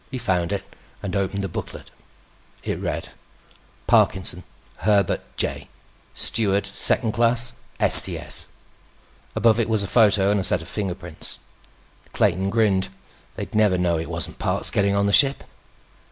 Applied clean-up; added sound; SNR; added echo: none; none; none; none.